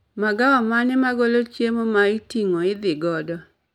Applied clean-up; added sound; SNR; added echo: none; none; none; none.